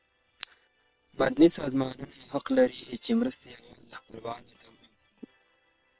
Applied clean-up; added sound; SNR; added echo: neural separator model SepFormer WHAM!.